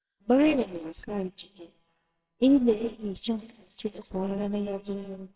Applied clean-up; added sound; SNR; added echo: neural separator model SepFormer WHAMR!.